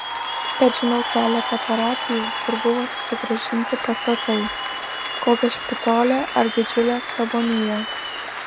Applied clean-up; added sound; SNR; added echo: none; Applause / Cheering; 5 dB; none.